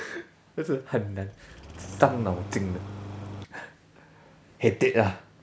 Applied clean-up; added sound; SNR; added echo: none; Engine starting; 11 dB; none.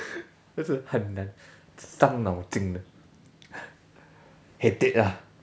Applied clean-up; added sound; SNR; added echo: none; none; none; none.